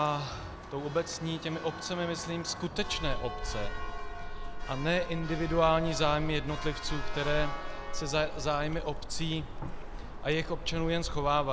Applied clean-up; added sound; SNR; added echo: none; Church bell; 3 dB; none.